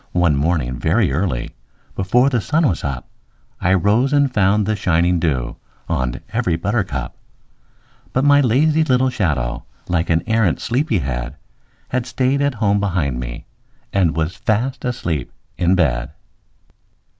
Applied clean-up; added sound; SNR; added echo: none; none; none; none.